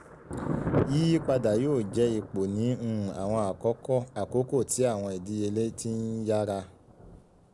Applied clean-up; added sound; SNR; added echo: none; Thunder; 9 dB; none.